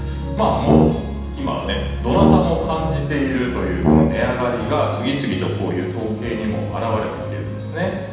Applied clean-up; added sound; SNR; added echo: none; Brass instrument; -1 dB; reverberation time 1.1 s.